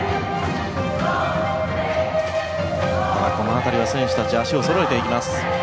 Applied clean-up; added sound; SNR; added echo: none; none; none; none.